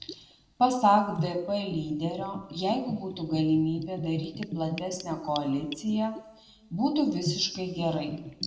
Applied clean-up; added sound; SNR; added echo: none; Bathtub (filling or washing) / Gurgling; 11 dB; reverberation time 0.9 s.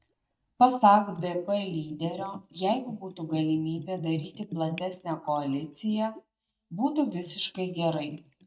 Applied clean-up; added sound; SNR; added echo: neural mask model DeepFilterNet 3.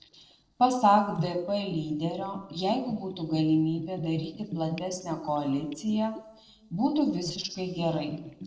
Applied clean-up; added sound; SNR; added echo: neural separator model SepFormer DNS4.